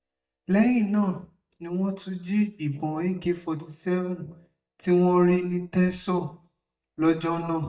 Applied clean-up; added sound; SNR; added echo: neural mask model DeepFilterNet 3.